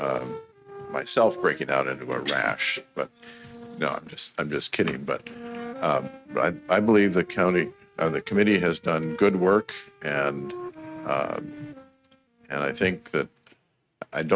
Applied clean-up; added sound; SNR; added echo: neural mask model RNNoise.